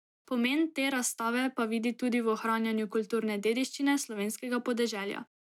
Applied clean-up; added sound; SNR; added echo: none; none; none; none.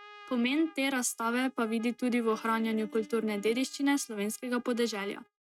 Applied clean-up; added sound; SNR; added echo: neural mask model RNNoise.